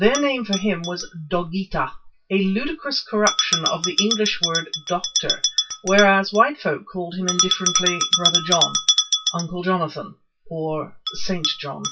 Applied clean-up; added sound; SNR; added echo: classical method WPE with log-MMSE.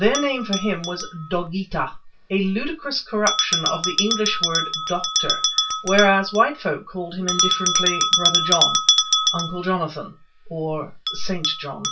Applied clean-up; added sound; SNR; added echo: none; Bell; 0 dB; reverberation time 0.2 s.